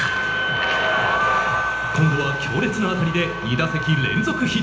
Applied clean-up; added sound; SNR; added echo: none; Wind instrument, woodwind instrument; 5 dB; reverberation time 0.9 s.